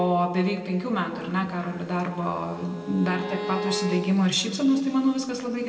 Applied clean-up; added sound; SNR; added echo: none; Bowed string instrument; 12 dB; reverberation time 1.8 s.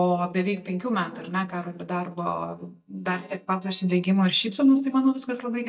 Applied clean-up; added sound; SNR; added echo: neural mask model DeepFilterNet 3.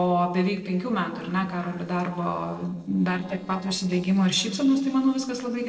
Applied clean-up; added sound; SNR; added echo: neural separator model SepFormer DNS4.